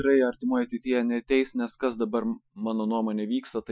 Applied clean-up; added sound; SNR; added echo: classical method Wiener filter.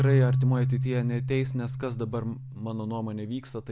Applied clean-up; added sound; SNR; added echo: none; Keyboard (musical); -2 dB; none.